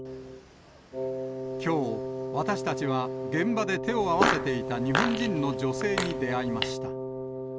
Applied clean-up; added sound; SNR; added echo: none; Fart + Wind instrument, woodwind instrument; 1 dB; none.